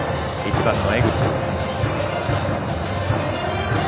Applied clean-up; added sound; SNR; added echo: none; none; none; none.